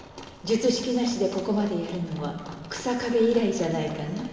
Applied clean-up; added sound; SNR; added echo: none; none; none; reverberation time 2.3 s.